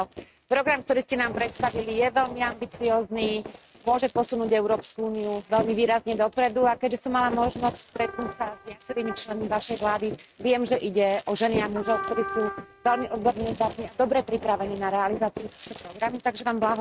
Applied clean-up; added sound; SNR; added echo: neural mask model RNNoise.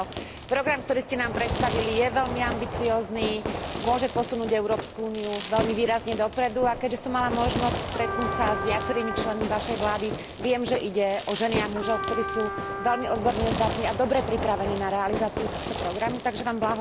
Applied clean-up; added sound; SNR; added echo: none; Fireworks + Trumpet; 5 dB; none.